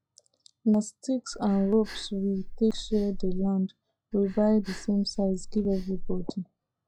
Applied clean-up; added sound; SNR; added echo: classical method log-MMSE.